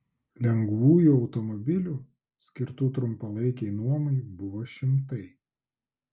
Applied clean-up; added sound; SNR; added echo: none; none; none; none.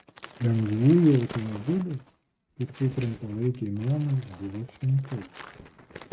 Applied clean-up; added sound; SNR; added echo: neural mask model RNNoise.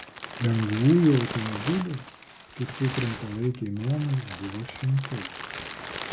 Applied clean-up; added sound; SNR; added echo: none; Crumpling, crinkling; 11 dB; none.